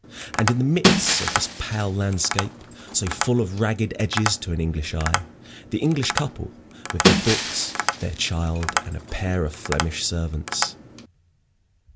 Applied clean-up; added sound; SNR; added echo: none; Tap + Shatter; 1 dB; none.